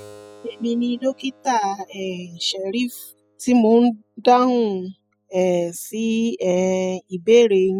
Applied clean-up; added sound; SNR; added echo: classical method spectral subtraction.